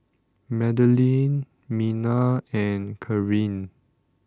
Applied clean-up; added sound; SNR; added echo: none; none; none; none.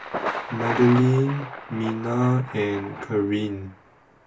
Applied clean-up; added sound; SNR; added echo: none; Thunder; 9 dB; reverberation time 0.2 s.